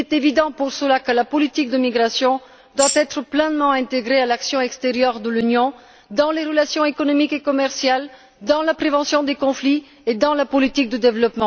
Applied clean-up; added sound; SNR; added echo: none; Tambourine; 5 dB; none.